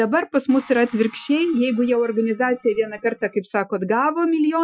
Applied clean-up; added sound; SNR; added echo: classical method Wiener filter.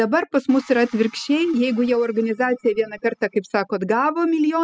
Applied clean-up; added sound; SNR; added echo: classical method spectral subtraction.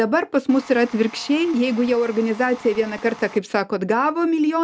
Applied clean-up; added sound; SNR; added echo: none; Tools; 20 dB; none.